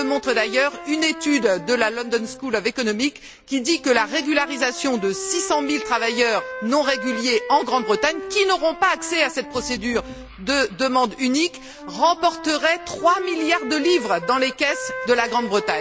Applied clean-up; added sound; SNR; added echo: none; Wind instrument, woodwind instrument; 12 dB; none.